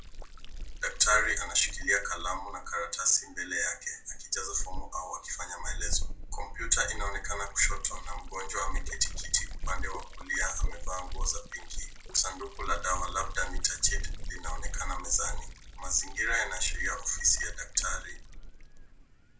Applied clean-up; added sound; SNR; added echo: neural separator model SepFormer DNS4.